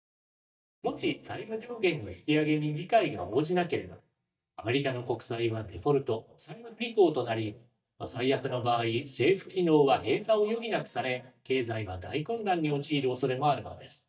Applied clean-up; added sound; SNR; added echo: neural mask model DeepFilterNet 3.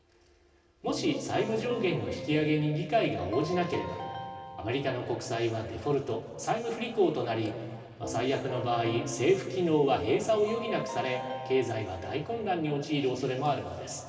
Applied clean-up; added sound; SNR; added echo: none; Keyboard (musical); 13 dB; reverberation time 2.5 s.